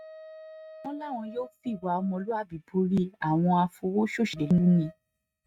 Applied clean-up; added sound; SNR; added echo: neural mask model RNNoise.